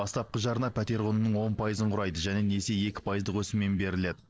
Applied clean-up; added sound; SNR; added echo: neural separator model SepFormer DNS4.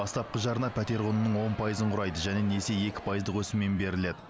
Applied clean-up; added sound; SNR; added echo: none; Crowd; 17 dB; none.